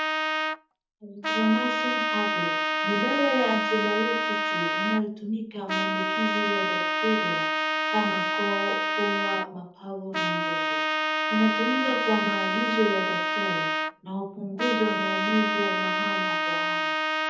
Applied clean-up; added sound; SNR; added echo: none; Trumpet; -3 dB; reverberation time 0.6 s.